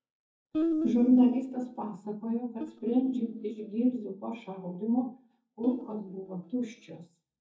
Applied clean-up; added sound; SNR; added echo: neural mask model DeepFilterNet 3.